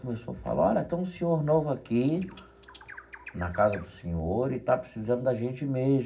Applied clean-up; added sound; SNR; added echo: none; Bird; 19 dB; reverberation time 0.4 s.